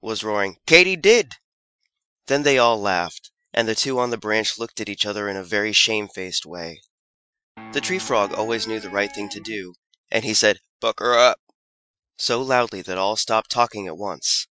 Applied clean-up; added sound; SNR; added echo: classical method Wiener filter.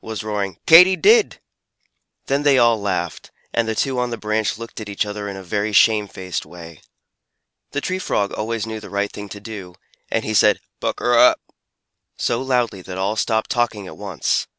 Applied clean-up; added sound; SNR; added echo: none; none; none; none.